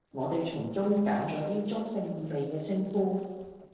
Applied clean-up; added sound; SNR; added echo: neural separator model SepFormer DNS4.